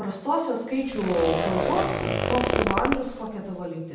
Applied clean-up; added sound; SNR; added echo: none; Zipper (clothing); 0 dB; reverberation time 0.8 s.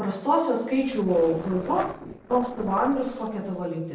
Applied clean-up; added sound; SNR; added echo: neural separator model SepFormer DNS4.